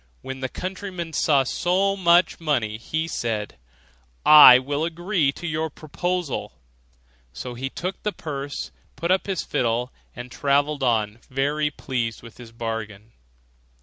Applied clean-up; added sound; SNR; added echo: none; none; none; none.